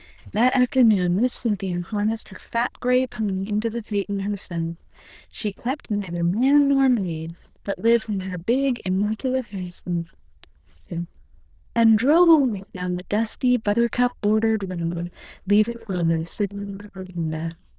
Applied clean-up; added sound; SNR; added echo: neural diffusion model UNIVERSE++.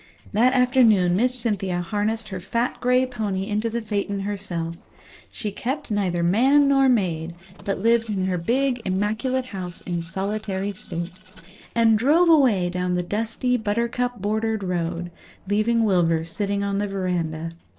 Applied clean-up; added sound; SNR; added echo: neural separator model SepFormer DNS4.